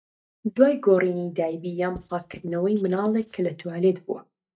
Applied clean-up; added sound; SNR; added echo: neural mask model DeepFilterNet 3.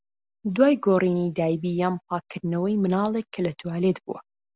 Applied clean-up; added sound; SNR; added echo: none; none; none; none.